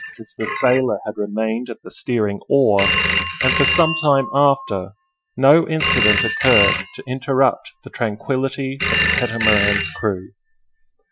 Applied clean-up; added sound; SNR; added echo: classical method Wiener filter.